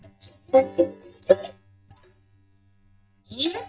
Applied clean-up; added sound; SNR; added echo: neural mask model DeepFilterNet 3.